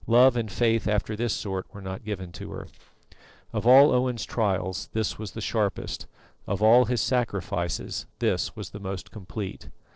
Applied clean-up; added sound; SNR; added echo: neural separator model SepFormer DNS4.